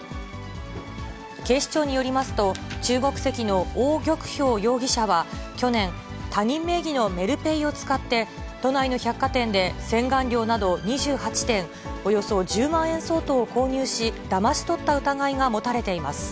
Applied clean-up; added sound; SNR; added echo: none; none; none; none.